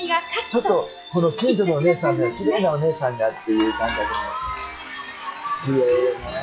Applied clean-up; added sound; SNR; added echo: classical method log-MMSE.